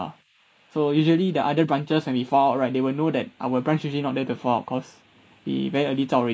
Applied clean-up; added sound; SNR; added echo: neural mask model Resemble Enhance denoiser.